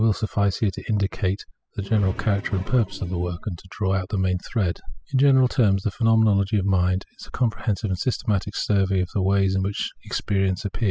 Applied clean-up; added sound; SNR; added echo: classical method spectral subtraction.